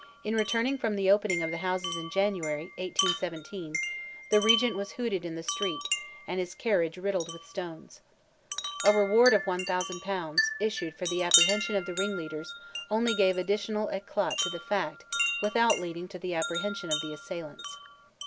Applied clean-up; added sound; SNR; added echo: none; Wind chime; 5 dB; none.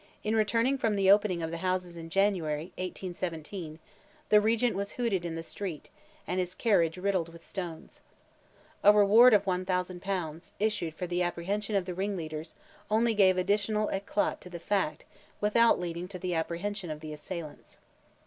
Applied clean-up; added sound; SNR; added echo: none; none; none; none.